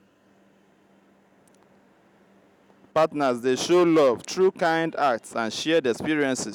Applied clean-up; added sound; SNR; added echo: none; none; none; none.